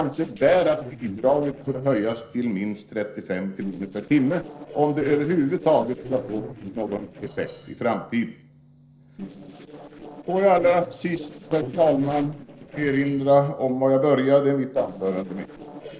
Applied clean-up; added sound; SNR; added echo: neural separator model SepFormer DNS4.